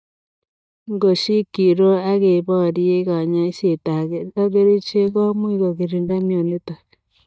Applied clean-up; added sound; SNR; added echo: neural mask model DeepFilterNet 3.